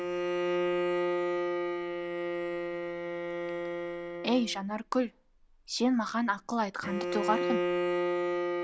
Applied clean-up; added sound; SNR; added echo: none; Bowed string instrument; -2 dB; none.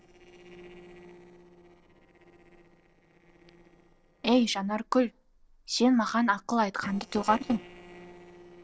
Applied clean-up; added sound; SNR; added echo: neural separator model SepFormer DNS4.